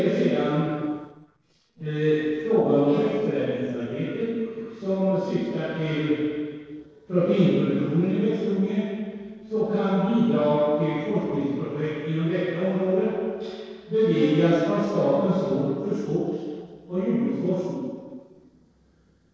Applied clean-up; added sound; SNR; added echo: neural separator model SepFormer DNS4.